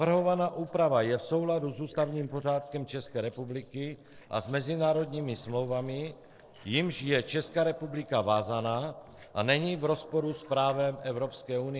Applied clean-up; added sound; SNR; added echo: neural separator model SepFormer DNS4.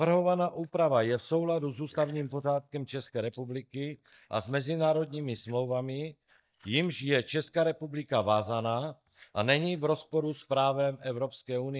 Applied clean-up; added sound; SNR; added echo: neural mask model DeepFilterNet 3.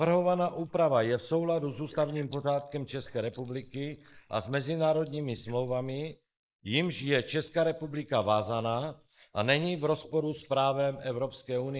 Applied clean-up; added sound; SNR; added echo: neural mask model Resemble Enhance denoiser.